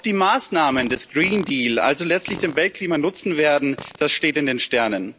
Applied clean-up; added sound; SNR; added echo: none; Fart; 19 dB; none.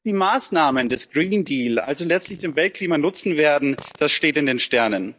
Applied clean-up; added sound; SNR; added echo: neural mask model DeepFilterNet 3.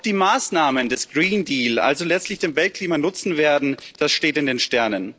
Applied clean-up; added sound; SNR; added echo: neural separator model SepFormer DNS4.